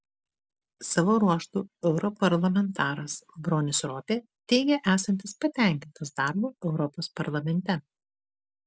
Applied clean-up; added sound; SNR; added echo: none; none; none; none.